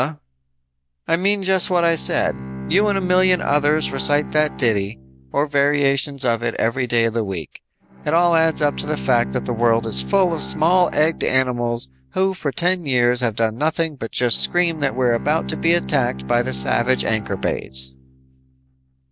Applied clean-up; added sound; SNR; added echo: none; Bowed string instrument; 13 dB; none.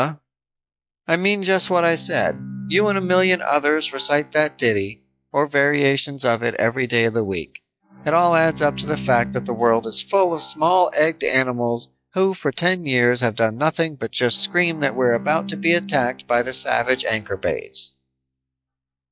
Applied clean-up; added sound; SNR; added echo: classical method log-MMSE.